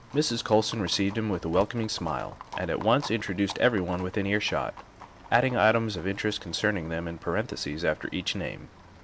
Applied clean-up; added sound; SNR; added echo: none; Livestock, farm animals, working animals; 18 dB; none.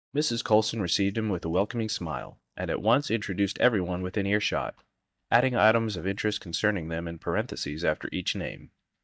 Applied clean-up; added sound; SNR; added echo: neural mask model DeepFilterNet 3.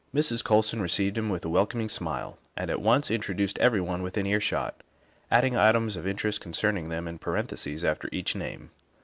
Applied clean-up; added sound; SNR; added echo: none; none; none; none.